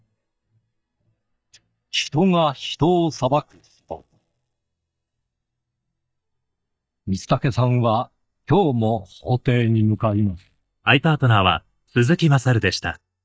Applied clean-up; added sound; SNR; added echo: neural mask model DeepFilterNet 3.